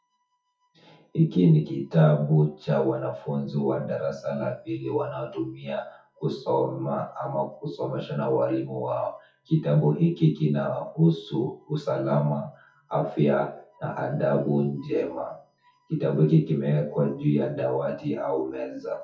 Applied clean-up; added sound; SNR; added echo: classical method WPE with log-MMSE.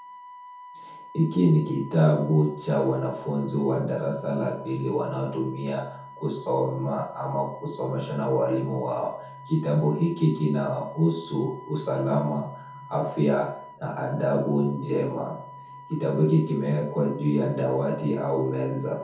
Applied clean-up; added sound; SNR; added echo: none; Wind instrument, woodwind instrument; 19 dB; reverberation time 0.6 s.